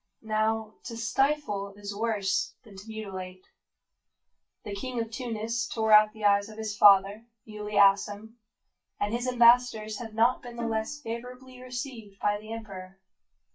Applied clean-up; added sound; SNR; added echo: classical method WPE with log-MMSE.